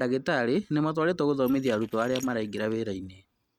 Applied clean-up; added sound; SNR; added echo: neural mask model RNNoise.